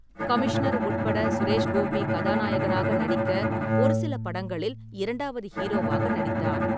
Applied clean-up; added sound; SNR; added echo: none; Bowed string instrument; -5 dB; none.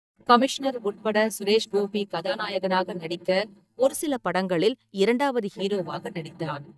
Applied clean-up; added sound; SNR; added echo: neural mask model DeepFilterNet 3.